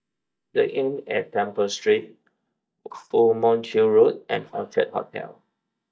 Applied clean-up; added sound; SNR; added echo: neural mask model DeepFilterNet 3.